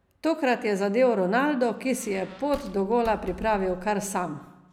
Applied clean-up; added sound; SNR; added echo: none; Squeak; 19 dB; none.